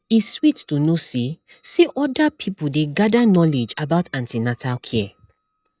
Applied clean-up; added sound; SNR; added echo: neural mask model DeepFilterNet 3.